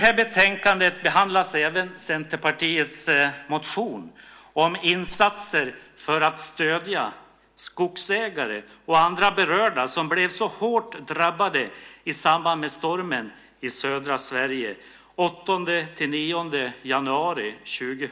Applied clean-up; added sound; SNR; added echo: none; Rattle; 19 dB; none.